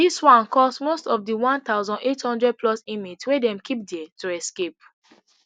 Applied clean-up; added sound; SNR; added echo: none; none; none; none.